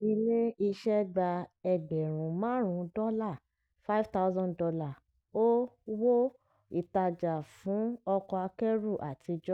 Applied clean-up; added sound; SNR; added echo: none; none; none; none.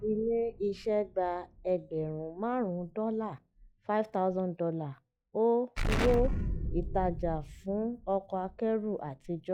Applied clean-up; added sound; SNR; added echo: classical method log-MMSE.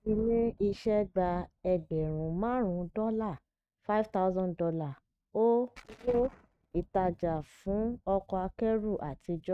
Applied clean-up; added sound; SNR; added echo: neural mask model RNNoise.